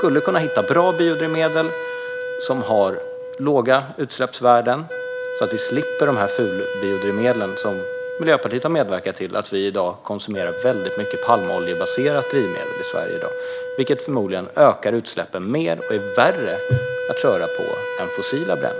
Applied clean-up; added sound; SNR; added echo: none; Wind instrument, woodwind instrument; 6 dB; none.